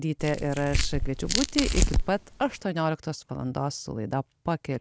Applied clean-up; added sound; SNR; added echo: none; Tearing; -2 dB; none.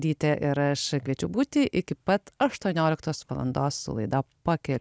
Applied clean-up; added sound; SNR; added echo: none; none; none; none.